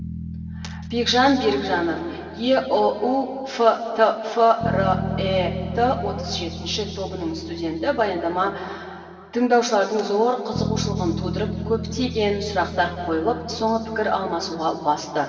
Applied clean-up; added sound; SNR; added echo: none; Bass guitar; 9 dB; reverberation time 2.3 s.